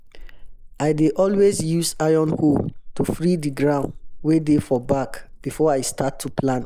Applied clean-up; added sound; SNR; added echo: neural mask model Resemble Enhance denoiser.